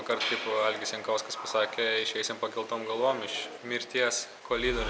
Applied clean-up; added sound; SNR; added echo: none; none; none; none.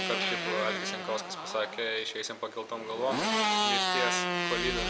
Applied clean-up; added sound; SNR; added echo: none; Motorcycle; -2 dB; none.